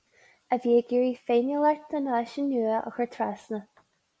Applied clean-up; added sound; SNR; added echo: none; none; none; none.